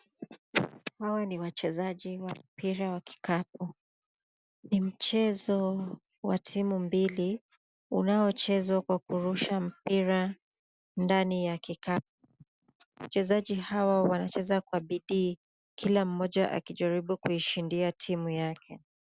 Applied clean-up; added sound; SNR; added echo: none; none; none; none.